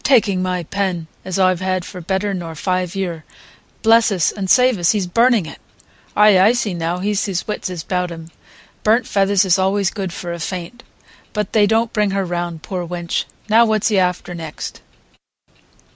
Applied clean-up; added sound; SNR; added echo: none; none; none; none.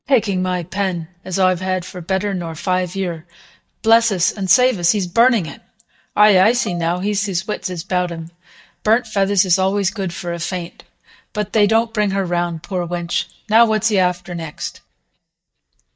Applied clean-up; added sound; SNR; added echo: neural mask model DeepFilterNet 3.